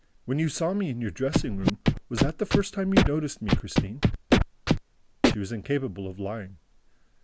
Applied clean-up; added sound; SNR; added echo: none; Scratching (performance technique); -3 dB; none.